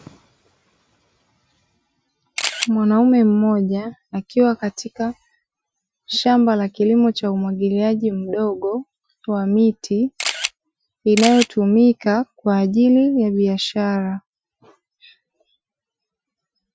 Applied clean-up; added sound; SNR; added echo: classical method Wiener filter.